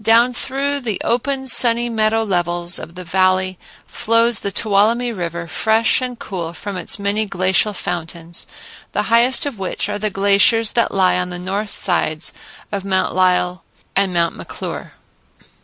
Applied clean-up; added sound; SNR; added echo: none; none; none; none.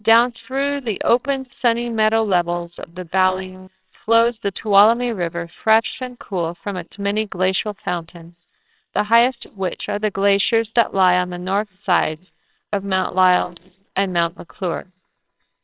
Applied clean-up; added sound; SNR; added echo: neural separator model SepFormer WHAMR!.